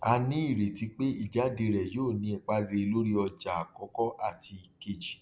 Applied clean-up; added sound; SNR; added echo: none; none; none; none.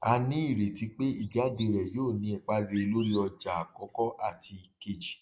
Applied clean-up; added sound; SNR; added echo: neural mask model Resemble Enhance denoiser.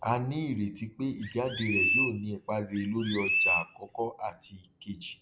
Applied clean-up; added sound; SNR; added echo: none; Chirp, tweet; -2 dB; none.